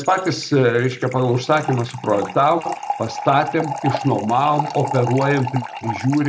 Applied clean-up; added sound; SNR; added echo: none; Fill (with liquid) / Trickle, dribble; 10 dB; none.